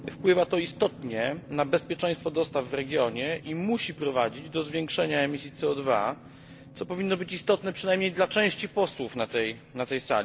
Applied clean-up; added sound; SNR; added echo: none; Drum; 19 dB; none.